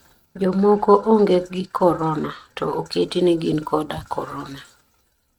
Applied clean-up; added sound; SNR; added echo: neural mask model RNNoise.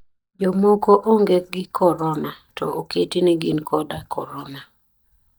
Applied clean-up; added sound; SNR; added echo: neural mask model DeepFilterNet 3.